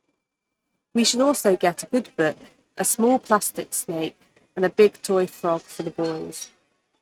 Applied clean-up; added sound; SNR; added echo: neural mask model RNNoise.